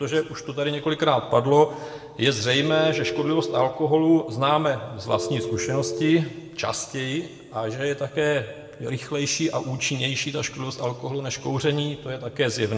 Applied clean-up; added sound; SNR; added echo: none; Telephone; 5 dB; reverberation time 1.1 s.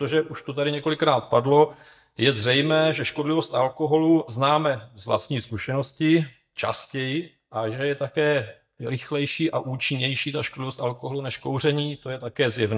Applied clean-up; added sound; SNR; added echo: neural mask model DeepFilterNet 3.